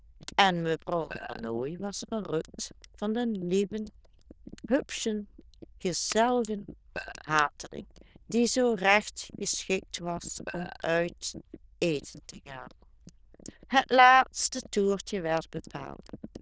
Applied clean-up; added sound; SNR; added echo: neural diffusion model UNIVERSE++.